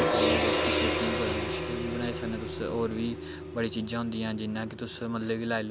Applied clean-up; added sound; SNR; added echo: none; Gong; -2 dB; none.